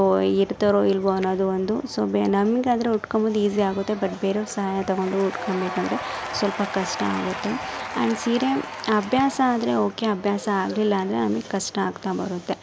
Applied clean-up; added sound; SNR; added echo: none; Applause / Crowd / Cheering; 13 dB; none.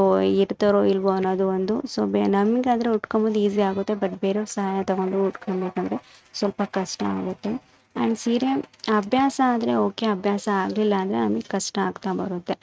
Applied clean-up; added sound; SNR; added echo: neural mask model RNNoise.